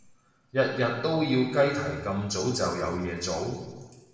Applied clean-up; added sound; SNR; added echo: none; none; none; reverberation time 1.1 s.